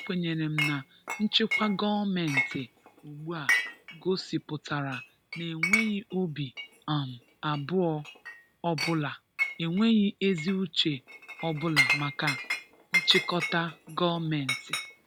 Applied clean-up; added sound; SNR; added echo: none; Chink, clink; 4 dB; none.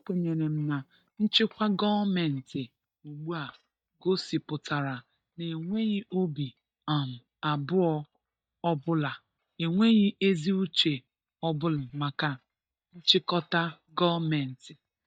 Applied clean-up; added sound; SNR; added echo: neural mask model DeepFilterNet 3.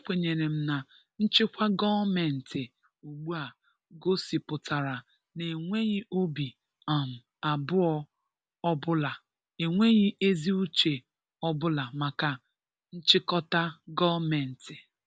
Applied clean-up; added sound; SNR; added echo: none; none; none; none.